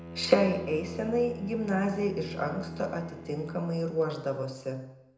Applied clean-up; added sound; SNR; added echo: none; Bowed string instrument; 12 dB; reverberation time 0.8 s.